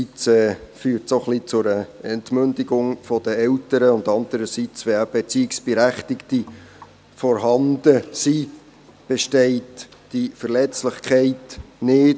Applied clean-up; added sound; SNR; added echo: none; none; none; none.